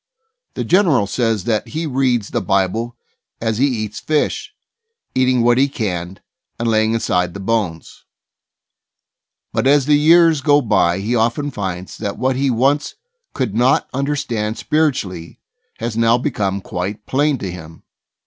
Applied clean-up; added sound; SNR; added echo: none; none; none; none.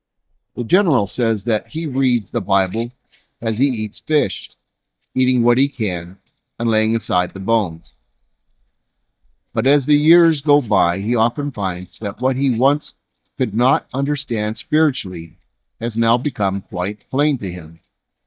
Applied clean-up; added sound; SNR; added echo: neural mask model DeepFilterNet 3.